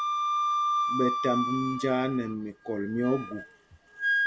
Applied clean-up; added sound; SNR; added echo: none; Wind instrument, woodwind instrument; -1 dB; none.